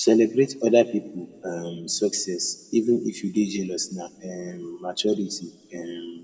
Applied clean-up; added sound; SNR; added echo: none; none; none; reverberation time 1.7 s.